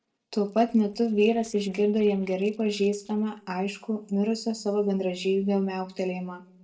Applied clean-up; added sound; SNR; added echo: neural separator model SepFormer DNS4.